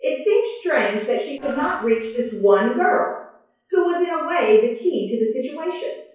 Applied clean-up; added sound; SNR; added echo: neural separator model SepFormer DNS4.